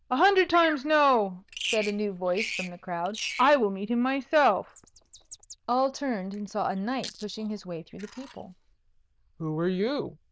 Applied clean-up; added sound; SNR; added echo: neural diffusion model UNIVERSE++.